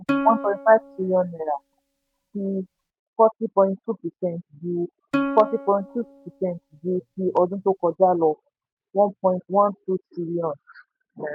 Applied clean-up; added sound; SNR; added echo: neural mask model RNNoise.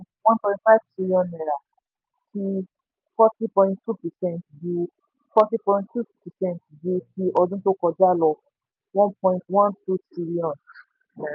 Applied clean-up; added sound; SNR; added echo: none; none; none; none.